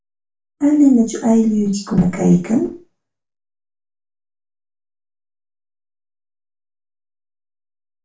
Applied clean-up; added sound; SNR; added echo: none; none; none; reverberation time 0.3 s.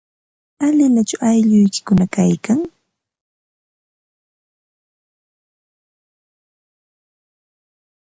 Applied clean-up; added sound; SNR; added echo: none; none; none; none.